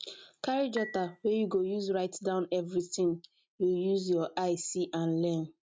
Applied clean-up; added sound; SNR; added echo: neural mask model RNNoise.